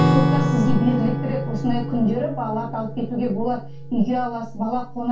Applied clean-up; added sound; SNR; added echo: none; Acoustic guitar / Strum; 2 dB; reverberation time 0.2 s.